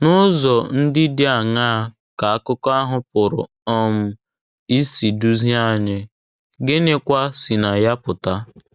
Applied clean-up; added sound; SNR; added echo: none; none; none; none.